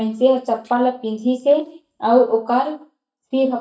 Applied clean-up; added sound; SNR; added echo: neural mask model DeepFilterNet 3.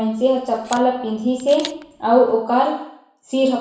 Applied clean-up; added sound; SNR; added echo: none; Camera; 20 dB; reverberation time 0.7 s.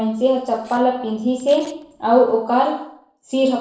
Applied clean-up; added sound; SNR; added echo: neural separator model SepFormer DNS4.